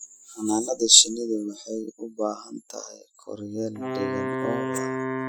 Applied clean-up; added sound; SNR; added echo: classical method Wiener filter.